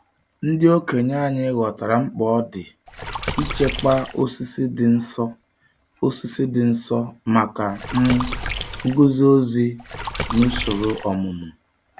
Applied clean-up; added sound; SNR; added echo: none; Water / Splash, splatter; 7 dB; none.